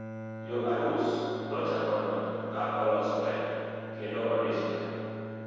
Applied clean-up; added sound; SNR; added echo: none; Bowed string instrument; 8 dB; reverberation time 2.2 s.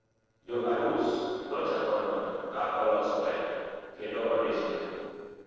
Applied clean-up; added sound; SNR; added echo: neural separator model SepFormer DNS4.